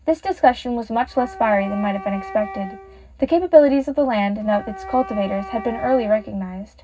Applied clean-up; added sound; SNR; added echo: none; Wind instrument, woodwind instrument; 16 dB; reverberation time 0.4 s.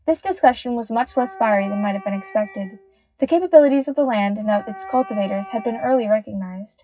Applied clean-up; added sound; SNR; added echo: classical method WPE with log-MMSE.